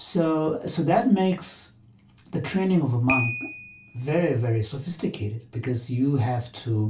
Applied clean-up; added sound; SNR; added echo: none; Piano; 14 dB; reverberation time 0.3 s.